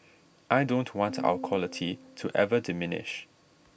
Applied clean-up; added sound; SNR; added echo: none; Piano; 13 dB; none.